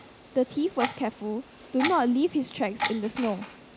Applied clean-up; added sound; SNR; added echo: none; Clock; 8 dB; none.